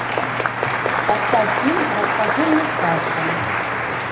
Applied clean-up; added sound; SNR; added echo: none; Applause; -3 dB; reverberation time 0.7 s.